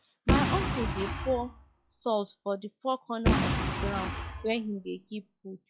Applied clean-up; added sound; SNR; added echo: classical method log-MMSE.